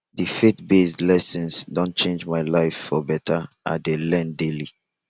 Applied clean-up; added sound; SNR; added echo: none; none; none; none.